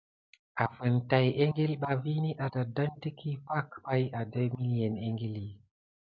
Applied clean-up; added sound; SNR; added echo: none; none; none; none.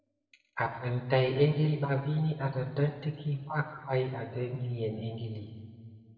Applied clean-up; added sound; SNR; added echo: none; none; none; reverberation time 1.9 s.